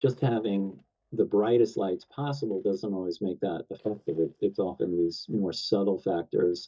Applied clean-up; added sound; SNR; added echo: neural mask model DeepFilterNet 3.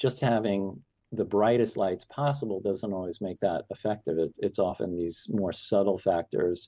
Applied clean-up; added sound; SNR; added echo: none; none; none; none.